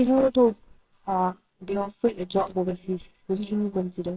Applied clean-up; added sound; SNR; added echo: neural separator model SepFormer WHAMR!.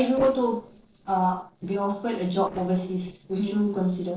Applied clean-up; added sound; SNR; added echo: neural separator model SepFormer DNS4.